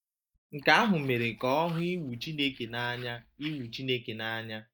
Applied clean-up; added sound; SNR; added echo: neural mask model DeepFilterNet 3.